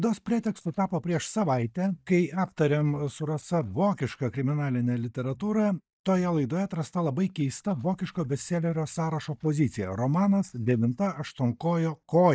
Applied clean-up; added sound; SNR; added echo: neural mask model DeepFilterNet 3.